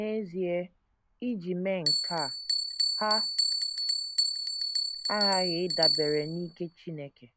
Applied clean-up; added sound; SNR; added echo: none; Bell; -2 dB; none.